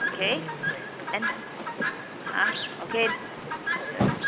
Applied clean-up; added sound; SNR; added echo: none; Chirp, tweet; -3 dB; none.